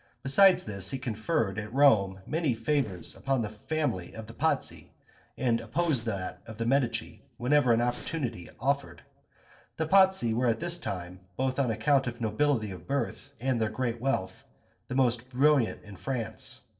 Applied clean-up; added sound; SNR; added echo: neural separator model SepFormer DNS4.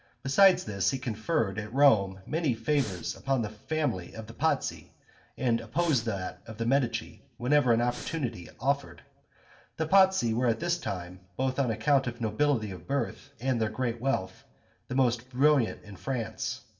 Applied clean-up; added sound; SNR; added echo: none; Breathing; 13 dB; reverberation time 0.4 s.